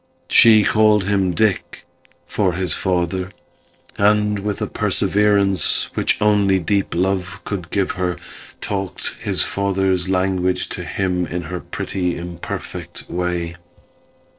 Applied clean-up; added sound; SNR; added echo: neural separator model SepFormer DNS4.